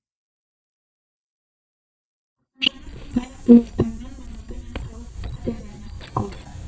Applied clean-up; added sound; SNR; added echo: neural mask model DeepFilterNet 3.